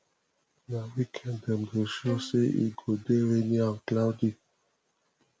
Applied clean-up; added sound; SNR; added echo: none; Bowed string instrument; 14 dB; none.